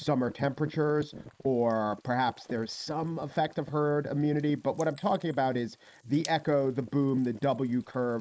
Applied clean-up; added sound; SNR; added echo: neural mask model Resemble Enhance denoiser.